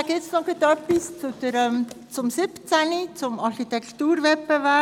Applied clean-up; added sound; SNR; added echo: none; none; none; none.